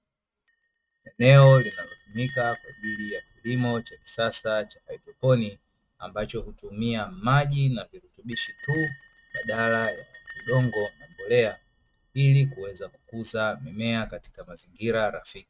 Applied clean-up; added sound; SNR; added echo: neural mask model RNNoise.